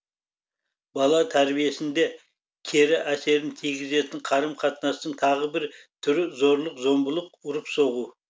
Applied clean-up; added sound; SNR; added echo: none; none; none; none.